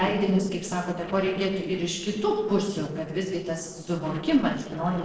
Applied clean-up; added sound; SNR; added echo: neural separator model SepFormer DNS4.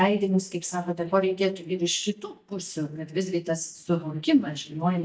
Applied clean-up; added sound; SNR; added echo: neural mask model DeepFilterNet 3.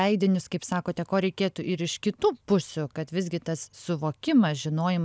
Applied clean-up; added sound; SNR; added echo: none; none; none; none.